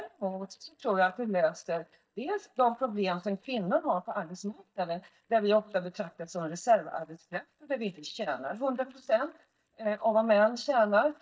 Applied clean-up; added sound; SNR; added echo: neural mask model DeepFilterNet 3.